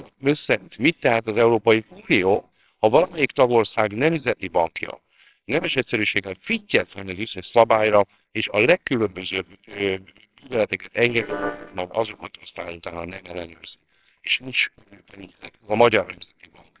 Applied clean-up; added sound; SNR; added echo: neural separator model SepFormer WHAMR!.